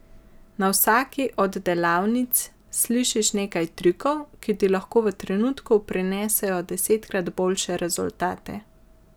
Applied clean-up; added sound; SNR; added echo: none; none; none; none.